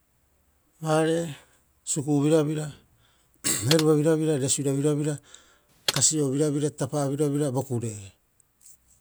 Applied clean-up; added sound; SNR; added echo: none; Computer keyboard; 8 dB; none.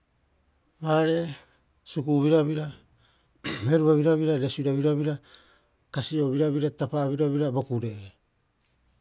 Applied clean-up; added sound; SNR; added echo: none; none; none; none.